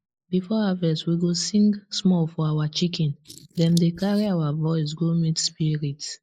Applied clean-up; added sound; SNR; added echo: neural mask model Resemble Enhance denoiser.